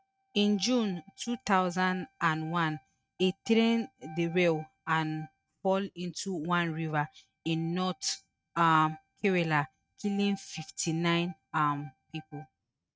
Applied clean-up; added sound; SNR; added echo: neural mask model RNNoise.